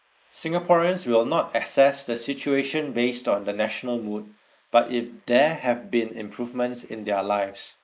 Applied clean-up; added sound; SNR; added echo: neural mask model Resemble Enhance denoiser.